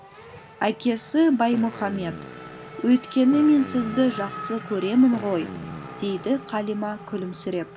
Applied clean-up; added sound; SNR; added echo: none; Fart + Race car, auto racing / Accelerating, revving, vroom; 14 dB; none.